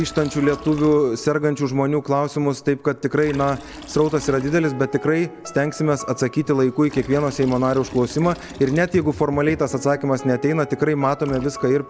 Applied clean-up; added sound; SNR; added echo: none; Piano + Liquid; 17 dB; none.